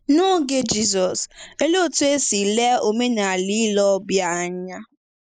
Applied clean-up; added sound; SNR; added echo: neural mask model Resemble Enhance denoiser.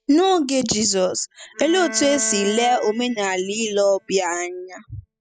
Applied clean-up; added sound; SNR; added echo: classical method spectral subtraction.